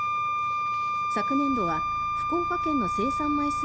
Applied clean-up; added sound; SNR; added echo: none; Wind instrument, woodwind instrument; -4 dB; none.